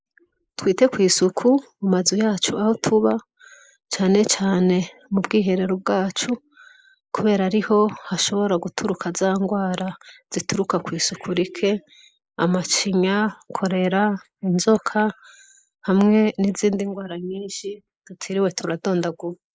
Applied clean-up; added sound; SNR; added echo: neural mask model Resemble Enhance denoiser.